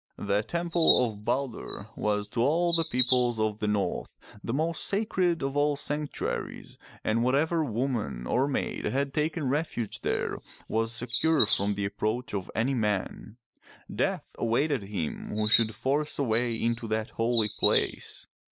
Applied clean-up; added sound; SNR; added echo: neural mask model Resemble Enhance denoiser.